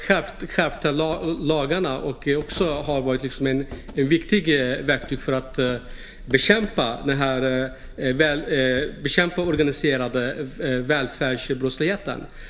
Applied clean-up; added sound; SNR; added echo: none; Coin (dropping); 16 dB; reverberation time 1.2 s.